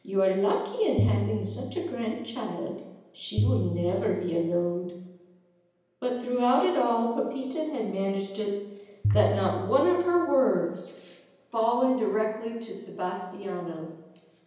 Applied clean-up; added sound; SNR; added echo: none; Piano; 4 dB; reverberation time 0.9 s.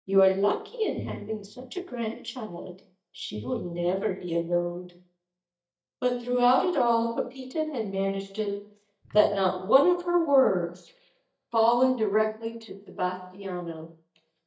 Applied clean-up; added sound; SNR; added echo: neural mask model DeepFilterNet 3.